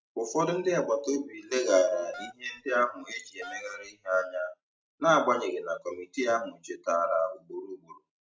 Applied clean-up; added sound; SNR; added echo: none; Wind instrument, woodwind instrument; 17 dB; none.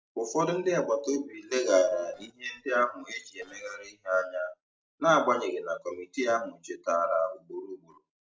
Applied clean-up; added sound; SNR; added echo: neural separator model SepFormer DNS4.